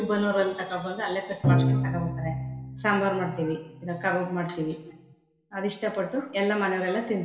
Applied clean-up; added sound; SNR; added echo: none; Bowed string instrument; 1 dB; reverberation time 1.0 s.